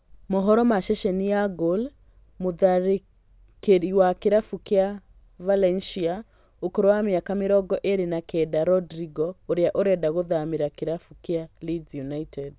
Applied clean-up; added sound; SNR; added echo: none; none; none; none.